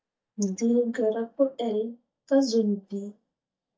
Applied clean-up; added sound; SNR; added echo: neural mask model DeepFilterNet 3.